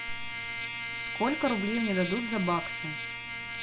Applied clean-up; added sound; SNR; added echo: none; Trumpet; 4 dB; none.